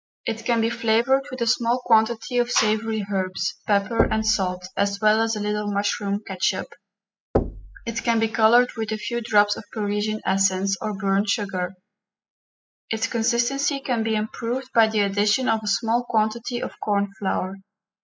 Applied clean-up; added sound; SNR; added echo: classical method spectral subtraction.